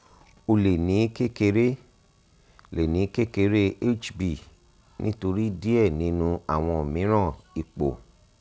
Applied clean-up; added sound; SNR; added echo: none; none; none; none.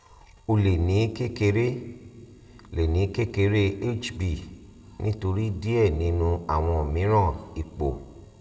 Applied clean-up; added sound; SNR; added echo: none; none; none; reverberation time 1.1 s.